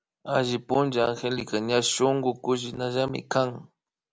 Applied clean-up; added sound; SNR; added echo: none; none; none; none.